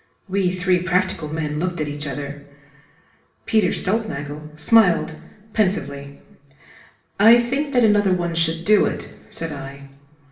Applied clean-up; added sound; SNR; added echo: none; none; none; reverberation time 0.9 s.